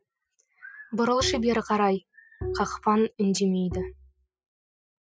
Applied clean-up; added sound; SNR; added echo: classical method spectral subtraction.